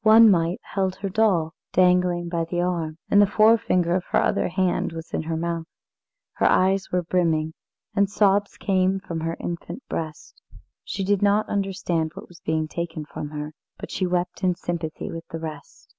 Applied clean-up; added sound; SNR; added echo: none; none; none; none.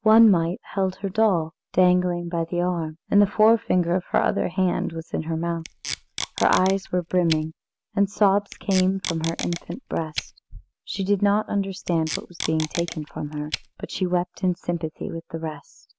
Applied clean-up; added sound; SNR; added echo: none; Packing tape, duct tape; 12 dB; none.